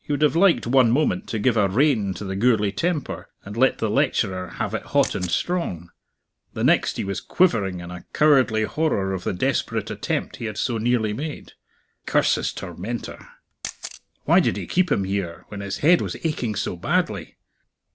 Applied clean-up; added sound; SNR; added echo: none; Camera; 16 dB; none.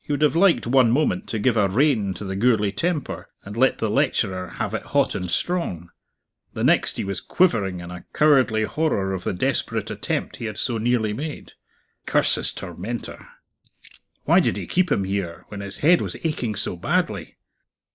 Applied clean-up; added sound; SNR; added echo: neural mask model Resemble Enhance denoiser.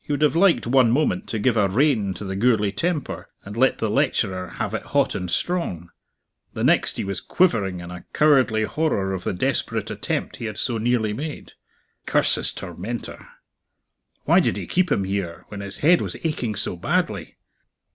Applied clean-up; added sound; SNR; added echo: none; none; none; none.